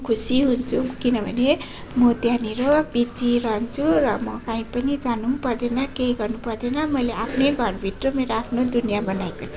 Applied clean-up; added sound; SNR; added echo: none; none; none; none.